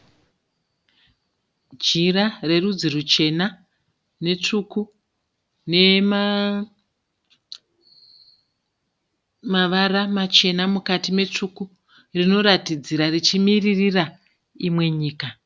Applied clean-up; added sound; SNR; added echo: none; none; none; none.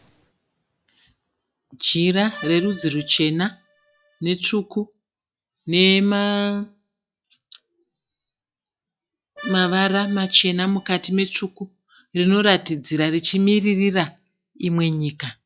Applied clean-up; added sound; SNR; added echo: classical method log-MMSE.